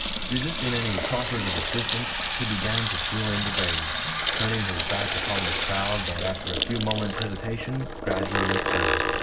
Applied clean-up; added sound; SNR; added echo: none; Sink (filling or washing) / Water tap, faucet; -5 dB; reverberation time 0.4 s.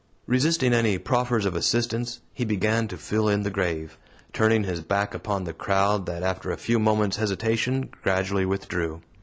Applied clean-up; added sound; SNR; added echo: none; none; none; none.